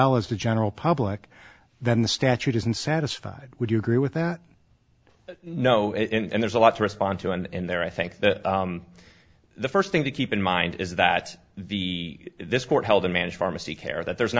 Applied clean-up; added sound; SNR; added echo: none; none; none; none.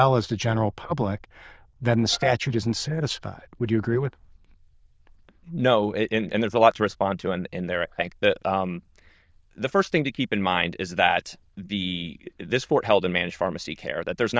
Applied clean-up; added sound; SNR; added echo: neural diffusion model UNIVERSE++.